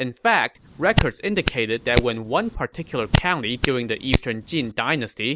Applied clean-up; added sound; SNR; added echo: none; Hands; 2 dB; none.